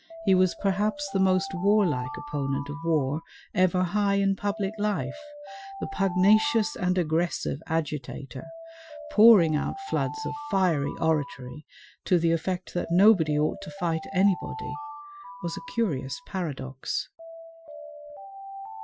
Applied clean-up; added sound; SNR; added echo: classical method Wiener filter.